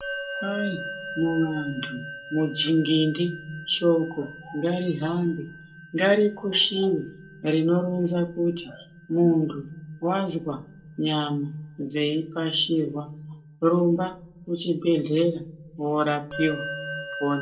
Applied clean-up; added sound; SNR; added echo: none; Musical instrument; 15 dB; reverberation time 0.2 s.